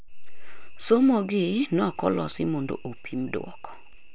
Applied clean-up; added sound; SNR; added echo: none; none; none; none.